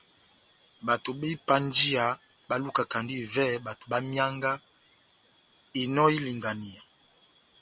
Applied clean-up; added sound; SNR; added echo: none; none; none; none.